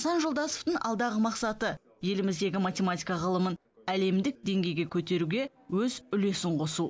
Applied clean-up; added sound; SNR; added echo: none; none; none; none.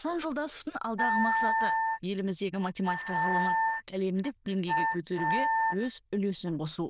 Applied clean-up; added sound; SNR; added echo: neural diffusion model UNIVERSE++.